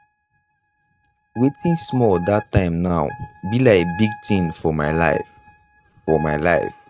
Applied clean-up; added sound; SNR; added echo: neural mask model RNNoise.